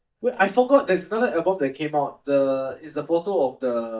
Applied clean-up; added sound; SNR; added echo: neural mask model DeepFilterNet 3.